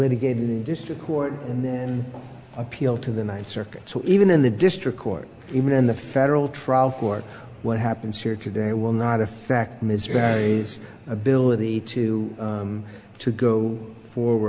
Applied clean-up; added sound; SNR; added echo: none; none; none; none.